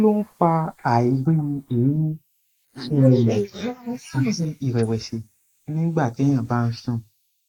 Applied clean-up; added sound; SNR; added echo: neural mask model Resemble Enhance denoiser.